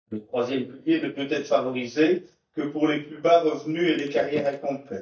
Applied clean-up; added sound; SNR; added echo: neural mask model DeepFilterNet 3.